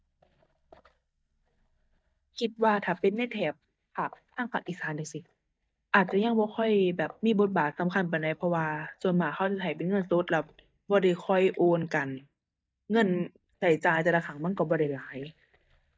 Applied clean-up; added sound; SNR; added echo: neural mask model DeepFilterNet 3.